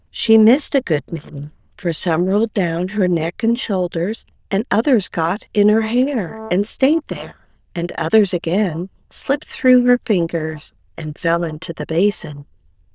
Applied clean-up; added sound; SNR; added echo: neural diffusion model UNIVERSE++.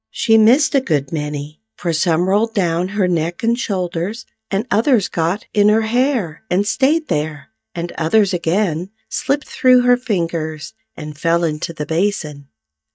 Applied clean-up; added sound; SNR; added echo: neural mask model DeepFilterNet 3.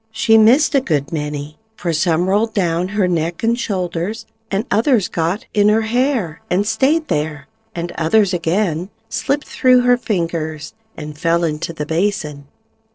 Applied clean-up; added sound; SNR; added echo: neural separator model SepFormer DNS4.